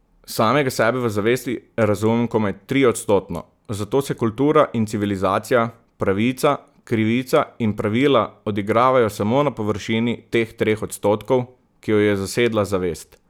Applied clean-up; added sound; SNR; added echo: none; none; none; none.